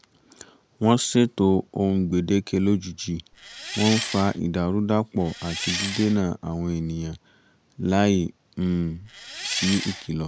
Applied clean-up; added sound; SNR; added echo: none; Engine; 7 dB; none.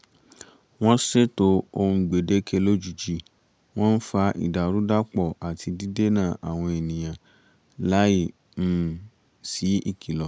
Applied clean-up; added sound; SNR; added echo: none; none; none; none.